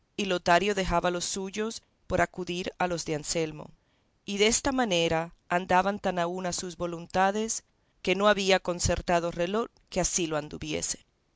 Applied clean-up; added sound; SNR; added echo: none; none; none; none.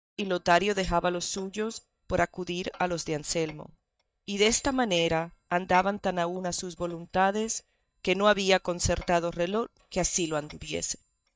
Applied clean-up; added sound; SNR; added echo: neural mask model DeepFilterNet 3.